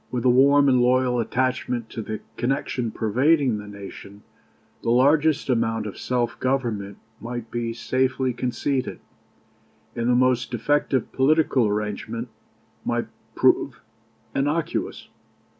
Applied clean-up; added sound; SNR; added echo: none; none; none; none.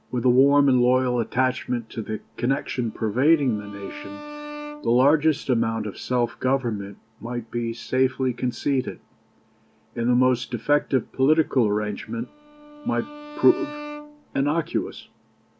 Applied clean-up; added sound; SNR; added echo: none; Bowed string instrument; 16 dB; none.